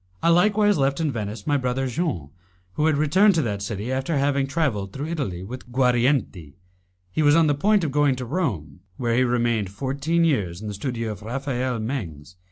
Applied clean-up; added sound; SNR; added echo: none; none; none; none.